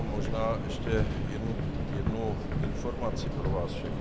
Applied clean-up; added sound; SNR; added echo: none; Subway, metro, underground; -4 dB; none.